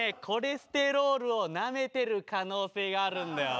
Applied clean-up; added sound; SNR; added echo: none; none; none; none.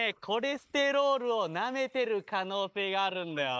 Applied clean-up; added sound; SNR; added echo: neural mask model Resemble Enhance denoiser.